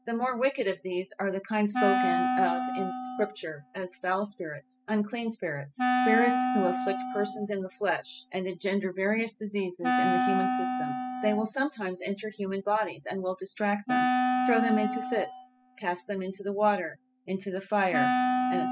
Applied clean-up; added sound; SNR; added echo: classical method spectral subtraction.